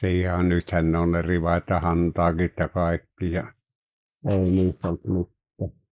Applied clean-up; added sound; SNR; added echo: neural mask model Resemble Enhance denoiser.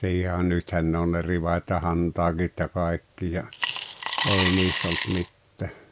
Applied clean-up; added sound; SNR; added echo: none; Coin (dropping) / Glass; -3 dB; none.